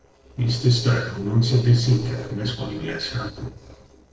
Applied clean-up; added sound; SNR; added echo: neural separator model SepFormer DNS4.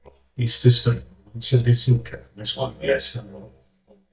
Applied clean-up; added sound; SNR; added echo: neural mask model DeepFilterNet 3.